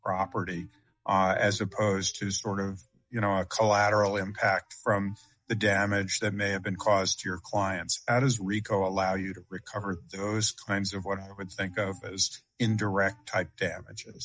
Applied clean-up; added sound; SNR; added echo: neural mask model DeepFilterNet 3.